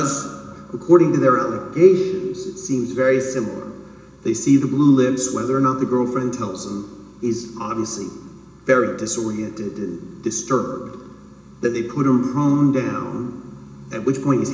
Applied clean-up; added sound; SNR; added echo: none; none; none; reverberation time 0.8 s.